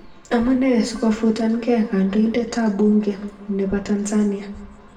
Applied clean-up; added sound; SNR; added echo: none; none; none; reverberation time 0.7 s.